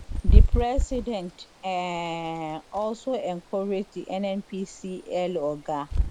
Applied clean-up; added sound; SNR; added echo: none; Wind / Bird; -4 dB; none.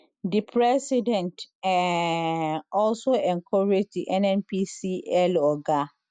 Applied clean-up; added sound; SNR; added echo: none; none; none; none.